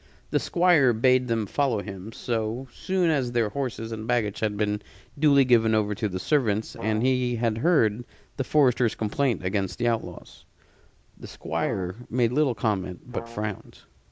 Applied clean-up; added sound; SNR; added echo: none; Brass instrument; 15 dB; none.